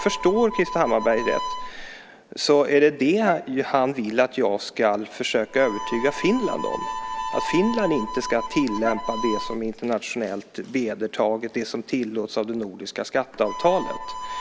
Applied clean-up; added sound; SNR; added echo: none; Harmonica + Wind instrument, woodwind instrument; 10 dB; none.